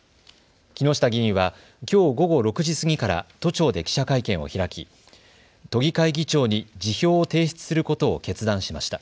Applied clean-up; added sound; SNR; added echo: none; none; none; none.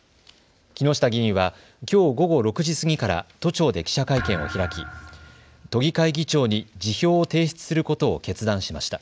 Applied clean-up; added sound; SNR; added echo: none; Thump, thud; 13 dB; none.